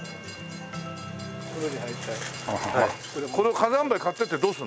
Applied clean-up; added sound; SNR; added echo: none; Train; 17 dB; none.